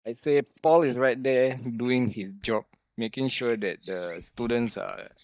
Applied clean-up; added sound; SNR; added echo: neural mask model DeepFilterNet 3.